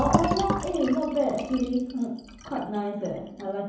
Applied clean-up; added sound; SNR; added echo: none; Fill (with liquid); 4 dB; reverberation time 0.7 s.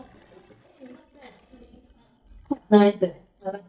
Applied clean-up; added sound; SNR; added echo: neural mask model DeepFilterNet 3.